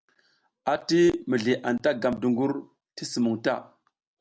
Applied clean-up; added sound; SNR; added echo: none; none; none; none.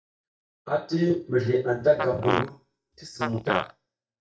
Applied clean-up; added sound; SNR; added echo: neural mask model DeepFilterNet 3.